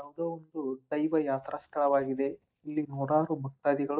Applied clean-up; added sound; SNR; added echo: neural mask model DeepFilterNet 3.